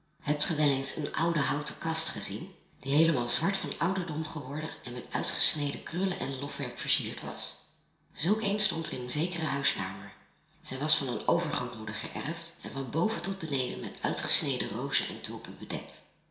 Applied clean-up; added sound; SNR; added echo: none; none; none; reverberation time 0.7 s.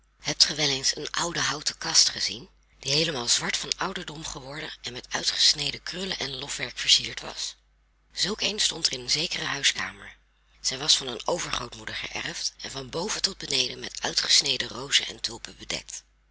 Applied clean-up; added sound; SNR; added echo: none; none; none; none.